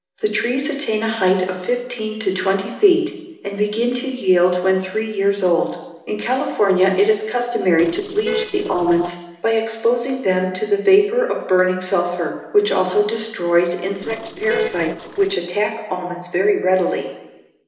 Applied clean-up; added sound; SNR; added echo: neural separator model SepFormer DNS4.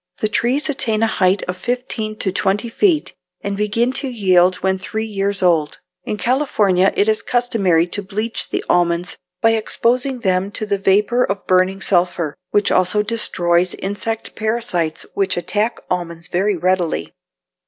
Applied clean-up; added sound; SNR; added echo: none; none; none; none.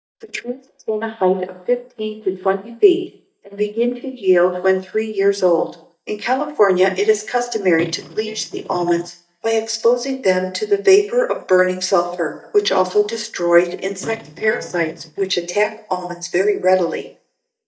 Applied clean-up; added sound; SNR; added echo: neural mask model DeepFilterNet 3.